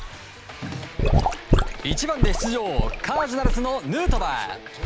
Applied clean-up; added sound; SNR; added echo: none; Sink (filling or washing) / Gurgling / Liquid; -4 dB; none.